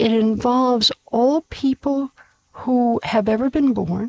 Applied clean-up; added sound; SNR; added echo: neural mask model Resemble Enhance denoiser.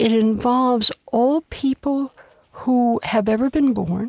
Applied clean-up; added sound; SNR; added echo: none; none; none; none.